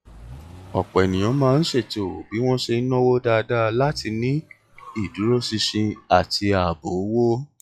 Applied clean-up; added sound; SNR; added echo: classical method log-MMSE.